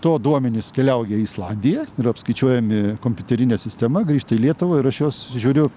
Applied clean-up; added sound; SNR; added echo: none; none; none; none.